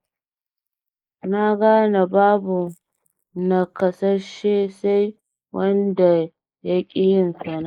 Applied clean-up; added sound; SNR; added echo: neural mask model Resemble Enhance denoiser.